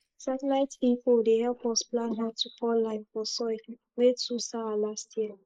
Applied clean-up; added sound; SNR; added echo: neural mask model Resemble Enhance denoiser.